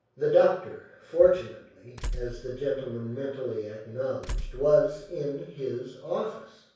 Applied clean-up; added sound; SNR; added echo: none; Tools; 11 dB; reverberation time 0.6 s.